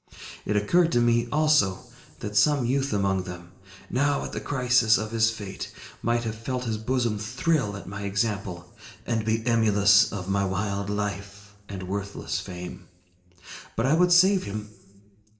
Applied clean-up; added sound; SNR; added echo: none; none; none; reverberation time 1.9 s.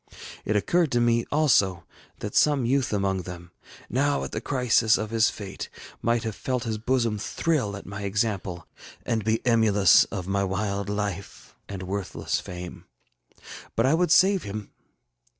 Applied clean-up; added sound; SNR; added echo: none; none; none; none.